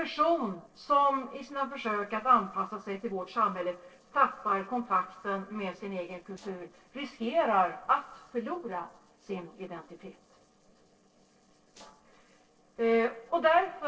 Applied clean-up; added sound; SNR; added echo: neural separator model SepFormer DNS4.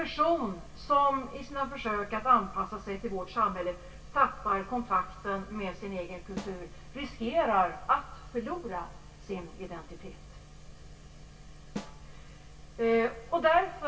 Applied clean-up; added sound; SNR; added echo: none; Snare drum; 15 dB; reverberation time 0.2 s.